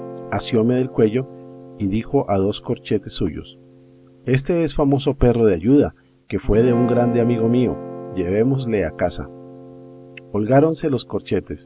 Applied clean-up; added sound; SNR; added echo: none; Guitar; 15 dB; none.